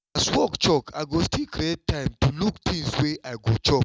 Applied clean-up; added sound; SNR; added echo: none; none; none; none.